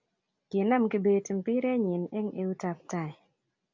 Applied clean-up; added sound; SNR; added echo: none; none; none; none.